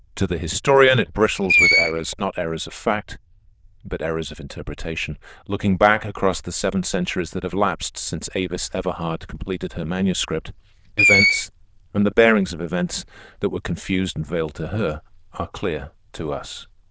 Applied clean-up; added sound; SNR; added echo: neural diffusion model UNIVERSE++.